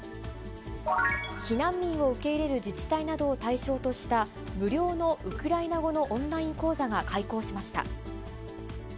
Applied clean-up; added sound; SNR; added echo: none; none; none; none.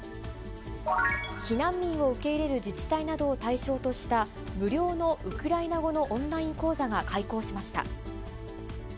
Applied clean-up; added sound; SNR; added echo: none; Gull, seagull; 18 dB; none.